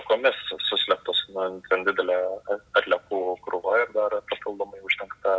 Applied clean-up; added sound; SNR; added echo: none; none; none; none.